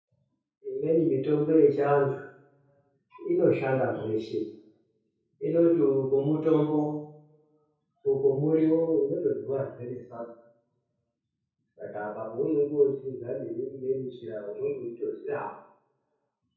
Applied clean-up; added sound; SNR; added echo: none; none; none; reverberation time 0.6 s.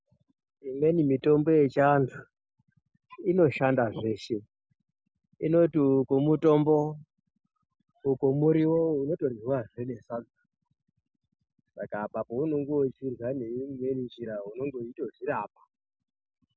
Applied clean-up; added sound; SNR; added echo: none; none; none; none.